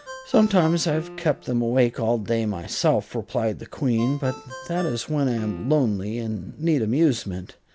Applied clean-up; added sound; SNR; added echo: none; Piano + Ringtone; 19 dB; none.